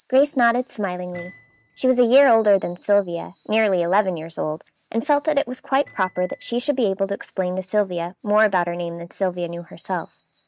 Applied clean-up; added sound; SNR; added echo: neural mask model RNNoise.